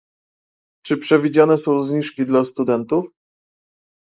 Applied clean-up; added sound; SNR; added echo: neural mask model Resemble Enhance denoiser.